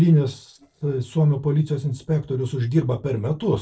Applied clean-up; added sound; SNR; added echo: neural separator model SepFormer DNS4.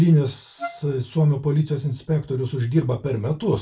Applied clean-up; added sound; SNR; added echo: none; Wind instrument, woodwind instrument; 14 dB; reverberation time 0.2 s.